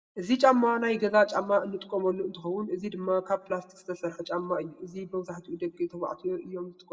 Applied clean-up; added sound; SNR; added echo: none; none; none; reverberation time 1.0 s.